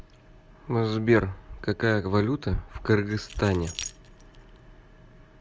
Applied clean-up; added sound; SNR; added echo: none; Keys jangling; 18 dB; none.